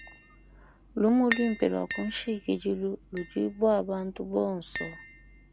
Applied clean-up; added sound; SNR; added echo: none; Tap; 12 dB; none.